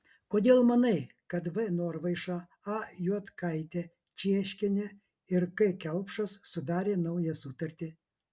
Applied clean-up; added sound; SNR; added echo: none; none; none; none.